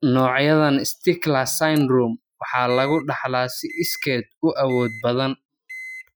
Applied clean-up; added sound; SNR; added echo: classical method Wiener filter.